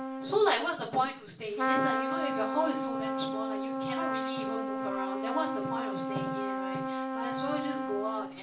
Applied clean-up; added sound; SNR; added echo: none; Trumpet; -1 dB; reverberation time 0.3 s.